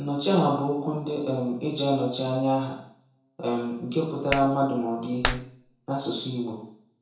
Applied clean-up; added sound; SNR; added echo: none; Clapping; 7 dB; reverberation time 0.6 s.